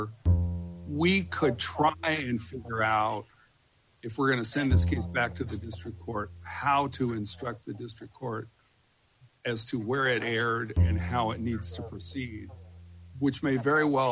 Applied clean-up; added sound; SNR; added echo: none; Bowed string instrument; 3 dB; none.